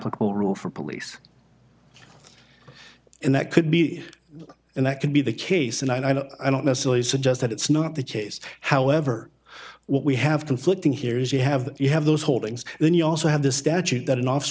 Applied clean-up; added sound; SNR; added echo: none; none; none; none.